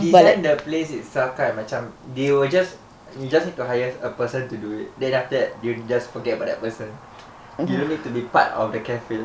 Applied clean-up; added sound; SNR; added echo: none; none; none; none.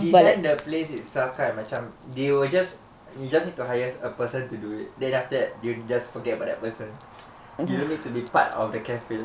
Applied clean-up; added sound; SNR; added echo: none; Chime; -1 dB; none.